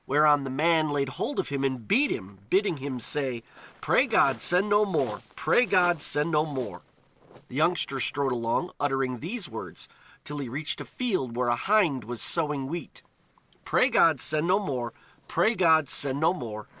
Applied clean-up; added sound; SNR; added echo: neural separator model SepFormer DNS4.